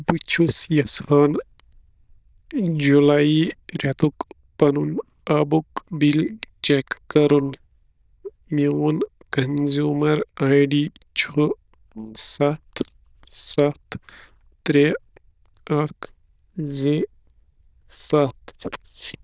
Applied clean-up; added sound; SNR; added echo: neural diffusion model UNIVERSE++.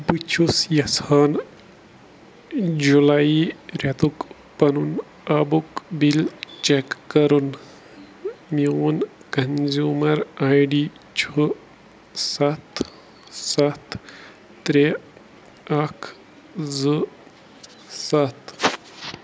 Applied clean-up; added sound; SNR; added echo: none; none; none; none.